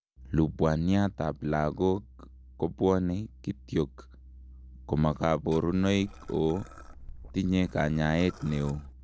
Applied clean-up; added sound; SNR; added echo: none; Liquid; 18 dB; none.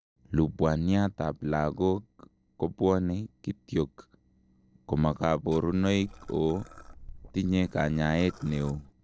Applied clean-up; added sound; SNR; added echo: neural separator model SepFormer DNS4.